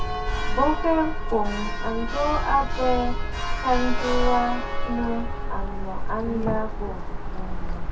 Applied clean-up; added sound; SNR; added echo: none; Church bell; -2 dB; reverberation time 0.3 s.